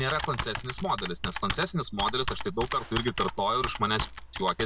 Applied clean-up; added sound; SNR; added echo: none; Computer keyboard; 6 dB; none.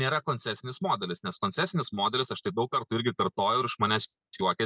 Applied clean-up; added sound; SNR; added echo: none; none; none; none.